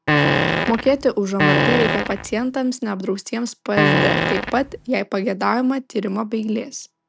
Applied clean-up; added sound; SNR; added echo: none; Fart; -2 dB; none.